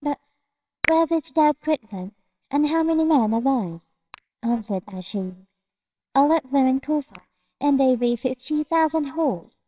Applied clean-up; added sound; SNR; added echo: neural separator model SepFormer WHAMR!.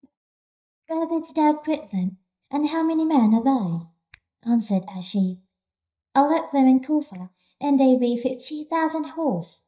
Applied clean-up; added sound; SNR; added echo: neural mask model DeepFilterNet 3.